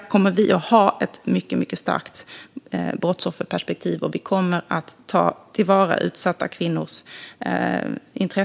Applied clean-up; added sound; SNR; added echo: none; none; none; none.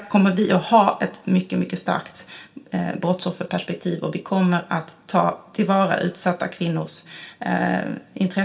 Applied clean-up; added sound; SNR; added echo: none; none; none; reverberation time 0.5 s.